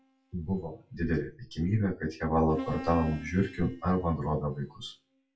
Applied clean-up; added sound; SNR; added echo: classical method WPE with log-MMSE.